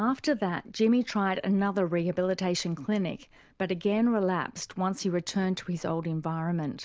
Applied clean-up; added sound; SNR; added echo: none; none; none; none.